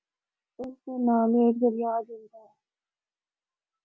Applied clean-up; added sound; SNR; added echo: none; none; none; none.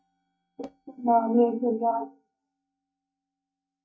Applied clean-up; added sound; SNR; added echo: neural mask model DeepFilterNet 3.